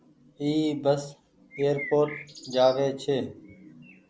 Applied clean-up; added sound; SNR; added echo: none; Bird; 14 dB; none.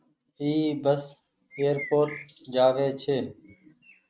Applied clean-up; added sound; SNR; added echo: neural mask model RNNoise.